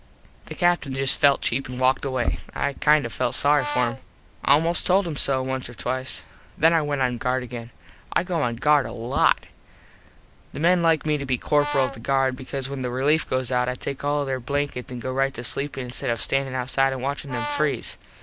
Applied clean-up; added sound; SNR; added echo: none; Brass instrument; 9 dB; none.